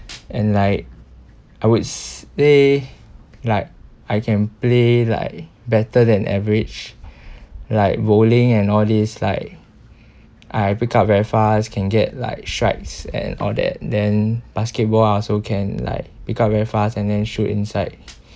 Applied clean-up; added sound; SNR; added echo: none; none; none; none.